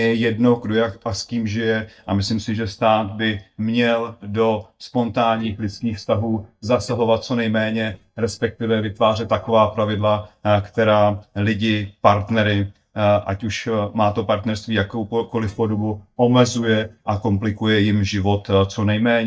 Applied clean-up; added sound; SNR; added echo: neural mask model DeepFilterNet 3.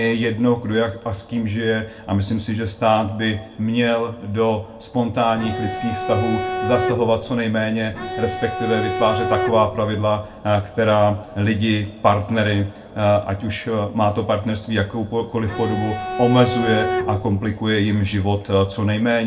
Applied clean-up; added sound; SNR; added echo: none; Bowed string instrument; 5 dB; reverberation time 0.2 s.